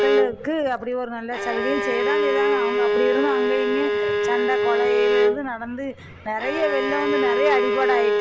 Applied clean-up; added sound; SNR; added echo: none; Bowed string instrument; -4 dB; none.